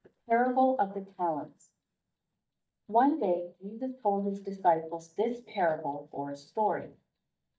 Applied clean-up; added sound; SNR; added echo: neural mask model DeepFilterNet 3.